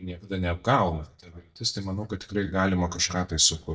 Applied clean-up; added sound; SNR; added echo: neural mask model DeepFilterNet 3.